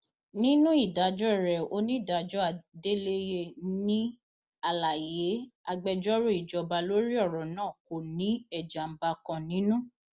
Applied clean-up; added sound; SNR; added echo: none; none; none; none.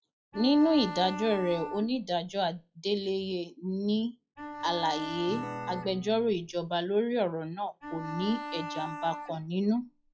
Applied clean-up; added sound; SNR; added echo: classical method log-MMSE.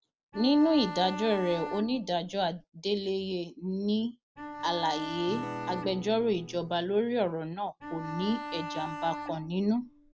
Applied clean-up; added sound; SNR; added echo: none; Acoustic guitar / Strum + Bowed string instrument; 10 dB; none.